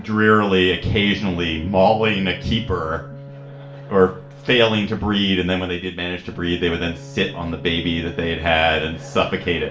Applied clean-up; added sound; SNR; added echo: none; Bowed string instrument; 17 dB; reverberation time 0.3 s.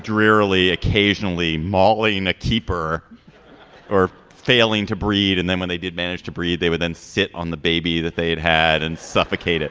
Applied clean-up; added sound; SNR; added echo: none; none; none; none.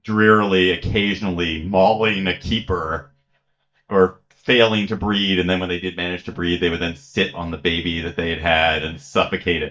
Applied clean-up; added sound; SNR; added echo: neural mask model DeepFilterNet 3.